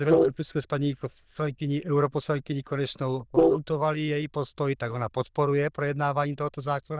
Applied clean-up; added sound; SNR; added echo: neural diffusion model UNIVERSE++.